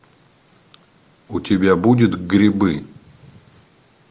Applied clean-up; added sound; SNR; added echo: none; none; none; none.